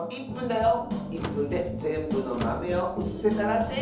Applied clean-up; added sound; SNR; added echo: none; Slam / Microwave oven; 16 dB; reverberation time 2.2 s.